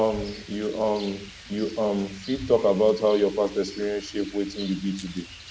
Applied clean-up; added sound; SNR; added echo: none; Rain; 17 dB; none.